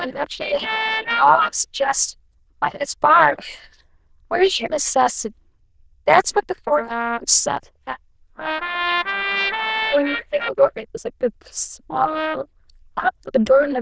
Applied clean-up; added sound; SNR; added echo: neural diffusion model UNIVERSE++.